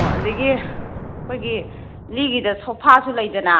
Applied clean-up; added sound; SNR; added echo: none; Boom; 9 dB; none.